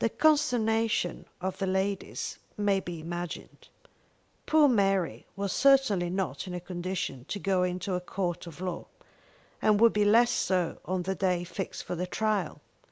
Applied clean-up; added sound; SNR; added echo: none; none; none; none.